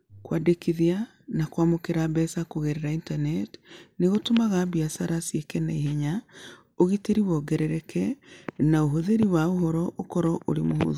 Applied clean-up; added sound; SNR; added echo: none; none; none; none.